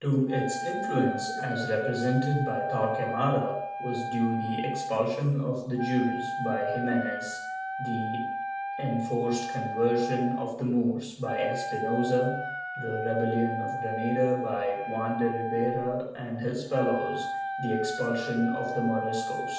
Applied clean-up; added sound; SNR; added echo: none; Wind instrument, woodwind instrument; 5 dB; reverberation time 0.7 s.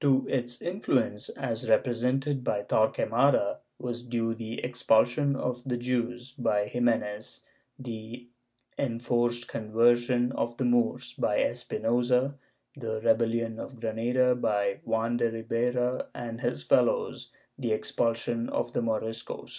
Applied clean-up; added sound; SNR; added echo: none; none; none; none.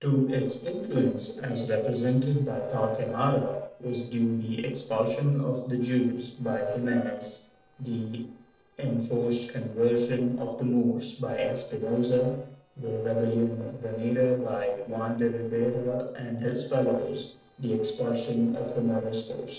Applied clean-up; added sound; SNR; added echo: neural separator model SepFormer DNS4.